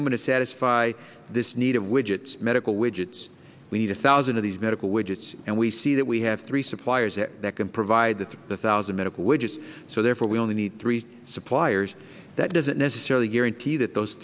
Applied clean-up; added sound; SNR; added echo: none; none; none; none.